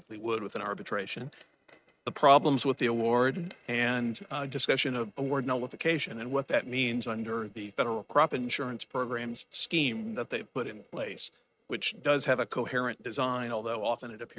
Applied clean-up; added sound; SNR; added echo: neural mask model RNNoise.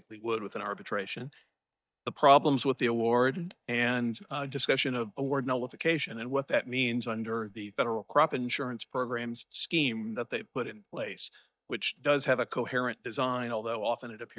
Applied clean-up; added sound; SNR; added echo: neural mask model DeepFilterNet 3.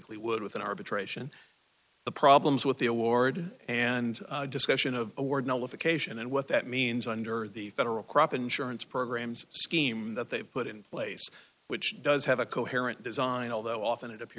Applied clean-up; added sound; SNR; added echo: none; none; none; none.